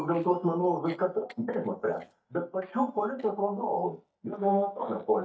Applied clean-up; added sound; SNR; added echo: neural mask model DeepFilterNet 3.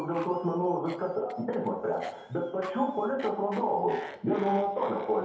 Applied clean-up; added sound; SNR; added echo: none; Cough; 17 dB; reverberation time 0.8 s.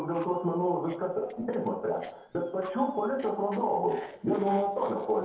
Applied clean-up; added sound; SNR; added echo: neural separator model SepFormer DNS4.